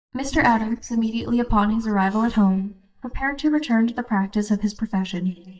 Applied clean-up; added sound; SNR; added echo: neural mask model DeepFilterNet 3.